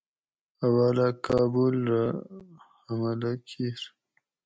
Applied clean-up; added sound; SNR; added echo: none; none; none; none.